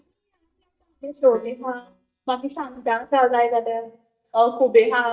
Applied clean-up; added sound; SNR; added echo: neural mask model DeepFilterNet 3.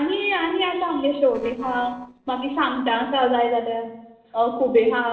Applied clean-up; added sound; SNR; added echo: neural separator model SepFormer DNS4.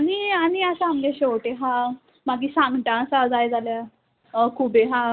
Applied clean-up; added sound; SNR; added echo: none; none; none; none.